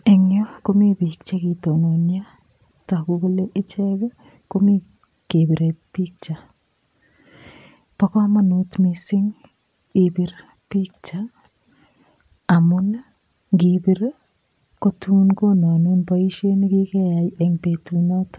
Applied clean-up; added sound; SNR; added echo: none; none; none; none.